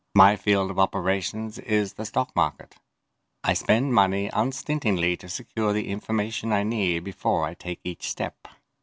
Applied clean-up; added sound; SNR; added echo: none; none; none; none.